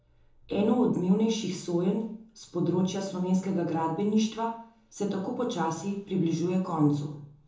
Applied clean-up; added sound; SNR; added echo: none; none; none; reverberation time 1.0 s.